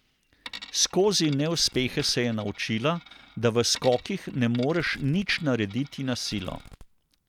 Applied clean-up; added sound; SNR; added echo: none; Coin (dropping) + Fireworks; 19 dB; none.